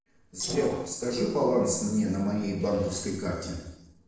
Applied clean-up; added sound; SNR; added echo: neural separator model SepFormer DNS4.